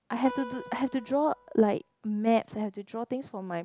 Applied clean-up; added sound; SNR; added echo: none; Acoustic guitar; 15 dB; none.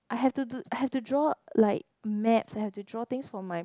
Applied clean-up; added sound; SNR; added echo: none; none; none; none.